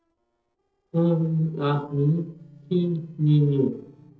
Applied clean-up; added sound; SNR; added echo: neural separator model SepFormer DNS4.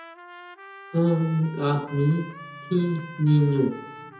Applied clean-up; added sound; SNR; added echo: none; Trumpet; 18 dB; reverberation time 0.9 s.